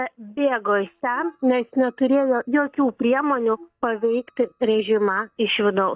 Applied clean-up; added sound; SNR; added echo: neural mask model DeepFilterNet 3.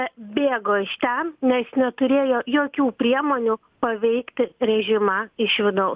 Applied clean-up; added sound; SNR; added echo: none; none; none; none.